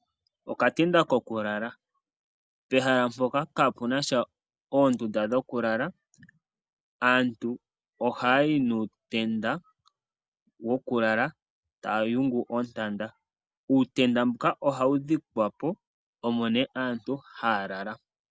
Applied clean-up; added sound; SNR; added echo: none; none; none; none.